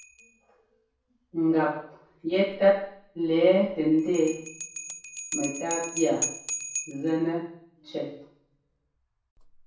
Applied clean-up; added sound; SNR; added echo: none; Bell; 11 dB; reverberation time 0.6 s.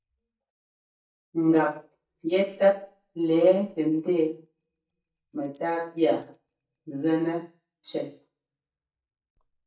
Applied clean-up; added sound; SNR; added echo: neural mask model DeepFilterNet 3.